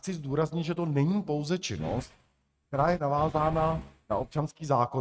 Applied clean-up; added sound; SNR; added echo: neural mask model RNNoise.